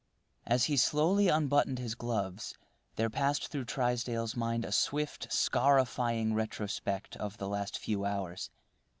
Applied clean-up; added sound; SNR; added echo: none; none; none; none.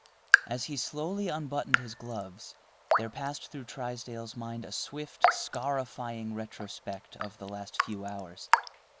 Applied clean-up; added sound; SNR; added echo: none; Raindrop / Drip; -4 dB; none.